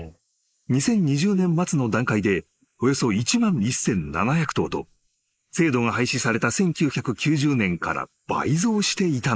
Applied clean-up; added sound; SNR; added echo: neural mask model Resemble Enhance denoiser.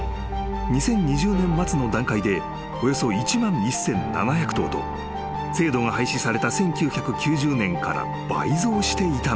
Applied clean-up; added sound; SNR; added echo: none; none; none; none.